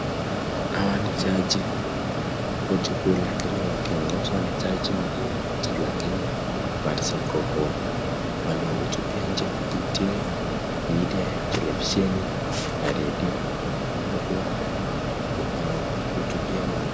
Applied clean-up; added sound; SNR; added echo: none; Mechanisms; -3 dB; none.